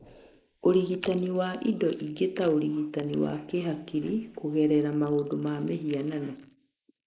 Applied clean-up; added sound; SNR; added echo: neural mask model Resemble Enhance denoiser.